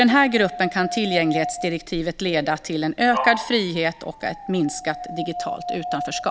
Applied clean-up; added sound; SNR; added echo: none; Dog; 9 dB; none.